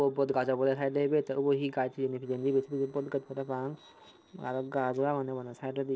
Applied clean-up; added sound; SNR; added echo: neural separator model SepFormer DNS4.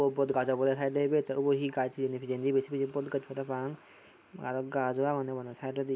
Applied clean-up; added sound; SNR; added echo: neural mask model Resemble Enhance denoiser.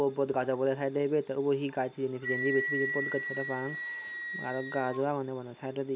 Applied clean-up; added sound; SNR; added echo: none; Wind instrument, woodwind instrument; 7 dB; none.